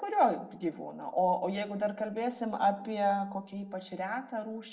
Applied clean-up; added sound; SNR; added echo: none; none; none; reverberation time 0.6 s.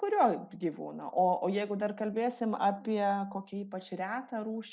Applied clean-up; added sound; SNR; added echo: none; none; none; none.